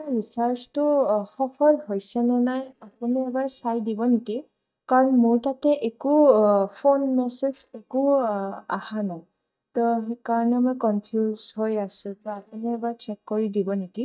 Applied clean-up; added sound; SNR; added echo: neural mask model DeepFilterNet 3.